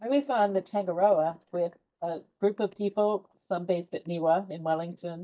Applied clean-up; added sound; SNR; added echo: neural mask model DeepFilterNet 3.